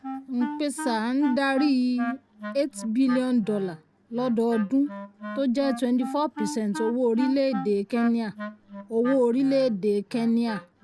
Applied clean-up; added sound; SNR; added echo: none; Wind instrument, woodwind instrument; 12 dB; none.